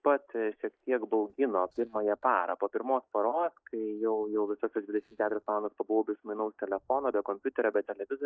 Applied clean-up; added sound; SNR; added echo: neural mask model DeepFilterNet 3.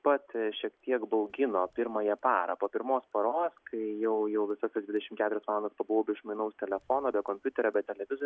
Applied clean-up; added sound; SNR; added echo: none; none; none; none.